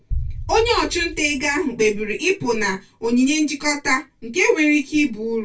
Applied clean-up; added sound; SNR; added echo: none; Boom; 11 dB; reverberation time 0.2 s.